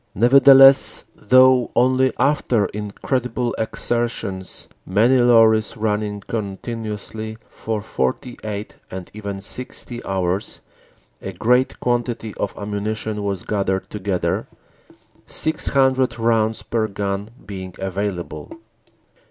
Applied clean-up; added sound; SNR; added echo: none; none; none; none.